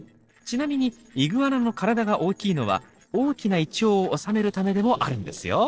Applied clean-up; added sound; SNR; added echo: neural separator model SepFormer DNS4.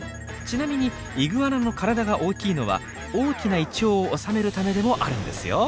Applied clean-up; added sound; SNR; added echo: none; Brass instrument; 20 dB; none.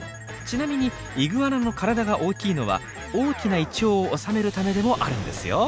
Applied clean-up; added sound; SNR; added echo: none; none; none; none.